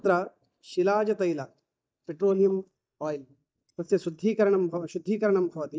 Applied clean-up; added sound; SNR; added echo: neural mask model DeepFilterNet 3.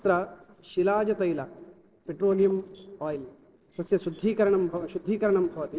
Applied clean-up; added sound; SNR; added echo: neural separator model SepFormer DNS4.